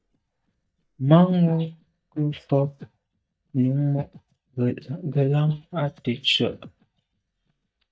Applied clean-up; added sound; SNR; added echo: neural mask model DeepFilterNet 3.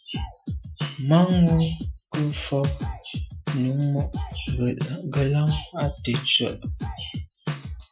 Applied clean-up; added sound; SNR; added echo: classical method Wiener filter.